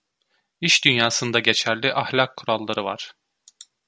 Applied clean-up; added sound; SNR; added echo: none; none; none; none.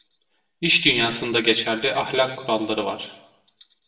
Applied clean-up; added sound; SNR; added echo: none; none; none; reverberation time 0.8 s.